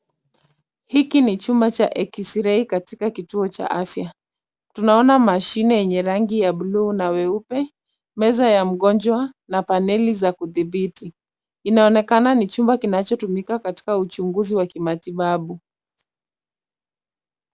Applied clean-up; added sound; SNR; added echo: none; none; none; none.